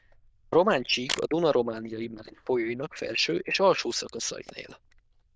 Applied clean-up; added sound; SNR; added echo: neural diffusion model UNIVERSE++.